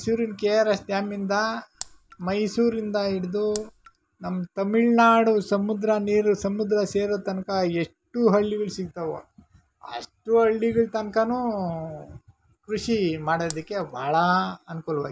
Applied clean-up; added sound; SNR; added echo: none; Raindrop; 17 dB; none.